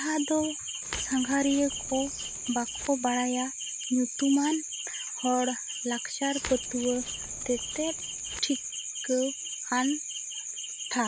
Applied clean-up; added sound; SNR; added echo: none; Crackle; 16 dB; none.